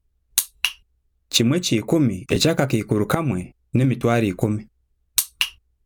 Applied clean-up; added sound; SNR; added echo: none; none; none; none.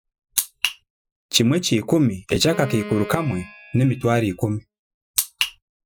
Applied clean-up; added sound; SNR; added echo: classical method Wiener filter.